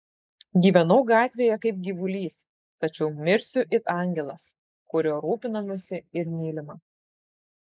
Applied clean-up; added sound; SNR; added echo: neural mask model Resemble Enhance denoiser.